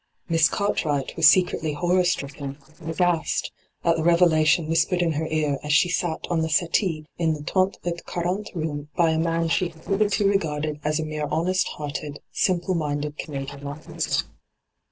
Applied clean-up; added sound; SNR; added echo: neural separator model SepFormer DNS4.